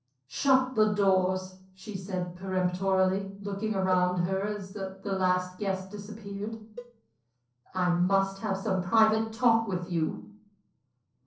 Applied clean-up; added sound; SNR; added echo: neural separator model SepFormer DNS4.